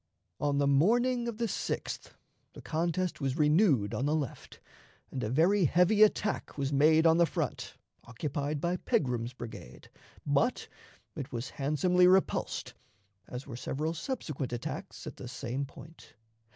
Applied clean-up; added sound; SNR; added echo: none; none; none; none.